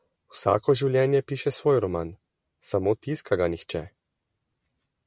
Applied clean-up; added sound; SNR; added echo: none; none; none; none.